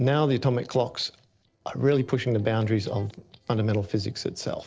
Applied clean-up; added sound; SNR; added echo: neural separator model SepFormer DNS4.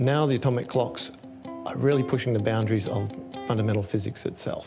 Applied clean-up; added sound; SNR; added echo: none; Electric guitar; 14 dB; none.